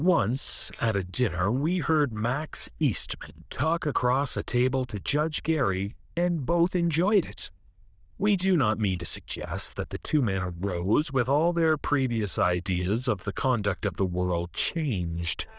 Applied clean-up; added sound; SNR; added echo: neural diffusion model UNIVERSE++.